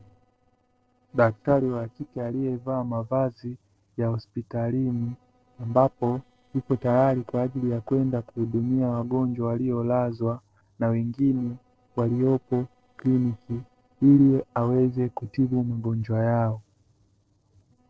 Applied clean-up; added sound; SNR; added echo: neural separator model SepFormer DNS4.